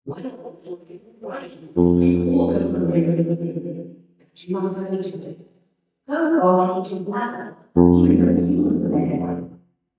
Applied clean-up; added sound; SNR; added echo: neural mask model DeepFilterNet 3.